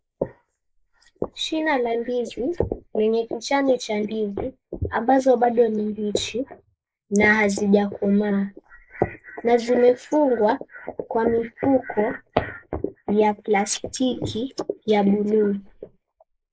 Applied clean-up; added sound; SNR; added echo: neural mask model Resemble Enhance denoiser.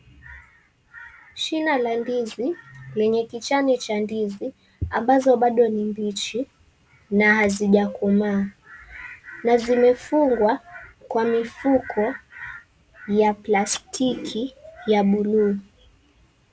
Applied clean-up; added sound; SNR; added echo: none; none; none; none.